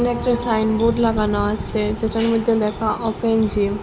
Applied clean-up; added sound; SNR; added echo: none; none; none; none.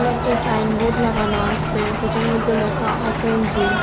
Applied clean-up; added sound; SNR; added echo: none; Applause / Cheering + Cricket; 1 dB; none.